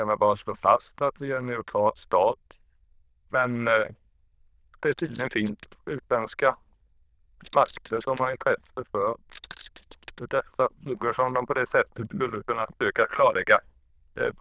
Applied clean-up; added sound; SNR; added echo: neural diffusion model UNIVERSE++.